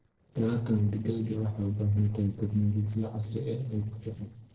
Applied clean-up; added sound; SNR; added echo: neural separator model SepFormer DNS4.